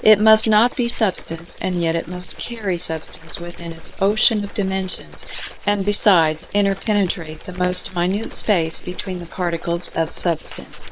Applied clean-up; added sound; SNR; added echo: neural separator model SepFormer WHAM!.